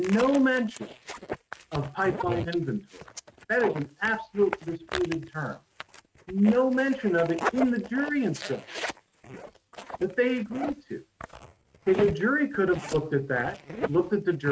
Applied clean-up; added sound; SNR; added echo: neural mask model RNNoise.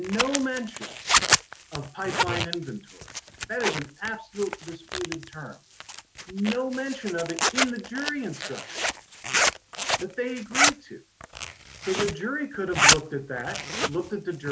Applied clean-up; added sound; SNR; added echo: none; Zipper (clothing); -4 dB; none.